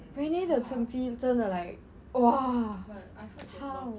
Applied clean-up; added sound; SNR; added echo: none; none; none; none.